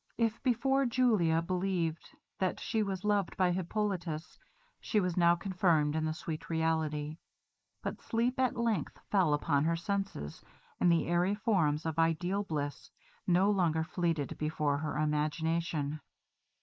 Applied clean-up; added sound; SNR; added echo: neural mask model Resemble Enhance denoiser.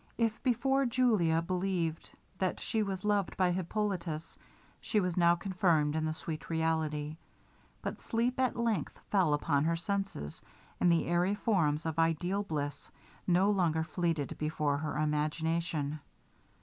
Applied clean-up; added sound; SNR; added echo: none; none; none; none.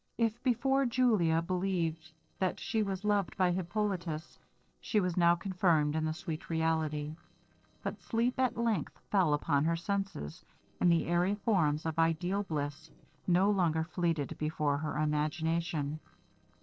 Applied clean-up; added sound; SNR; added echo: neural separator model SepFormer DNS4.